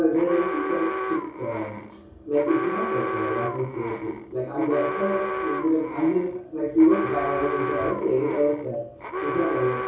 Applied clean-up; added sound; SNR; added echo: none; Alarm; 5 dB; reverberation time 0.6 s.